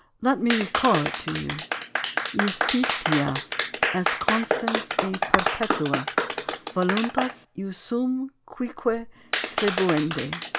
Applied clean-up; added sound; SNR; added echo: none; Tap / Glass + Clapping; 1 dB; none.